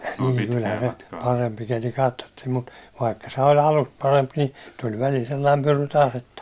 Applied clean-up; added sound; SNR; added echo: none; none; none; none.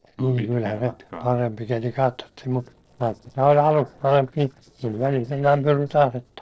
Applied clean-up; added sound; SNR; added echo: neural separator model SepFormer DNS4.